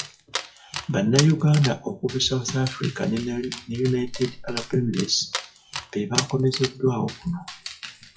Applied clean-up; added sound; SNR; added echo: classical method WPE with log-MMSE.